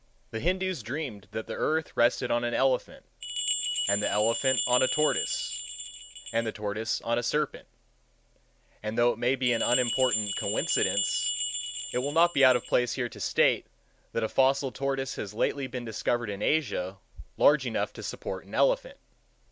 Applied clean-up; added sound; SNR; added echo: none; Bell; 3 dB; none.